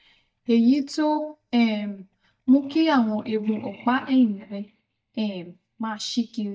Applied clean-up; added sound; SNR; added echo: neural mask model DeepFilterNet 3.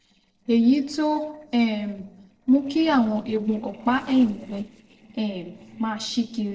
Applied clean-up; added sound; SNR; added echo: neural separator model SepFormer DNS4.